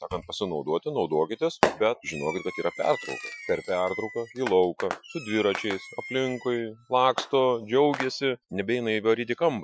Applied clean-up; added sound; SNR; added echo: classical method Wiener filter.